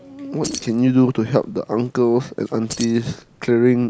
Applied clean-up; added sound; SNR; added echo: none; Keys jangling; 17 dB; none.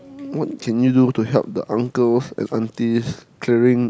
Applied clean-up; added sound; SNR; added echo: none; none; none; none.